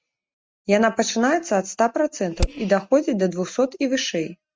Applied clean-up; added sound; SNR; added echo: neural mask model RNNoise.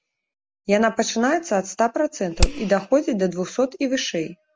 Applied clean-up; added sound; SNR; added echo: none; Hammer; -3 dB; none.